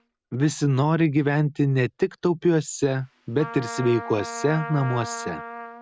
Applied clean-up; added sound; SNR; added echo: none; Trumpet; 14 dB; none.